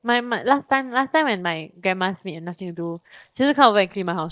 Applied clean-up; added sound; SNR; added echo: neural mask model DeepFilterNet 3.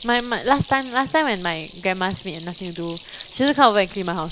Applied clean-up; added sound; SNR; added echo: none; Stream; 18 dB; none.